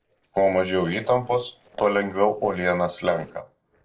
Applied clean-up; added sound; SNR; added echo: neural separator model SepFormer DNS4.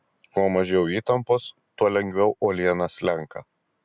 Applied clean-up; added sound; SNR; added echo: none; none; none; none.